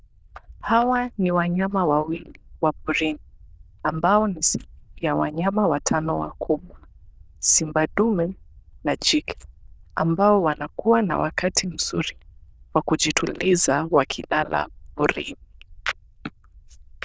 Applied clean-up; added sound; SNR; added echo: neural diffusion model UNIVERSE++.